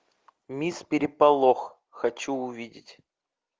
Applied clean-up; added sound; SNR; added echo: none; none; none; none.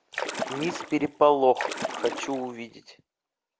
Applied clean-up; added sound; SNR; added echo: none; Splash, splatter; 8 dB; none.